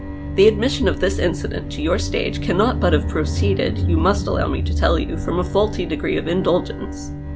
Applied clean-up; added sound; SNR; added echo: none; Bowed string instrument + Engine / Car; 2 dB; none.